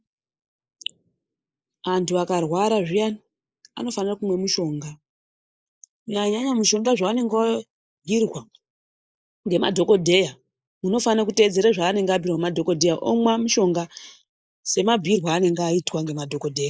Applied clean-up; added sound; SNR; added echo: neural mask model Resemble Enhance denoiser.